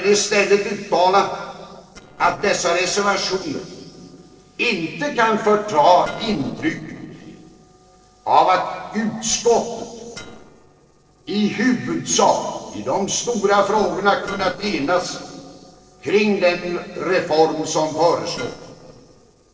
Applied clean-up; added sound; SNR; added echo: neural separator model SepFormer DNS4.